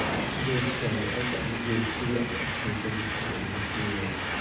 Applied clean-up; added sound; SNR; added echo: none; Train; -1 dB; reverberation time 0.6 s.